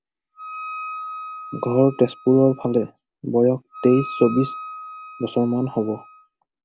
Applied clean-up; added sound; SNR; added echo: none; Wind instrument, woodwind instrument; 14 dB; none.